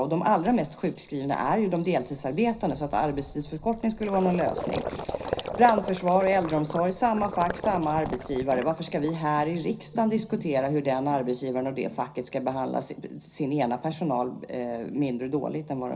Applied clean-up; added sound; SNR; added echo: none; Gurgling; 12 dB; reverberation time 0.4 s.